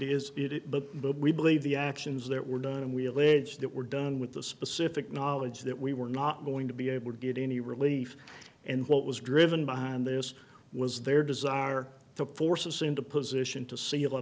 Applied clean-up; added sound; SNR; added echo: none; none; none; none.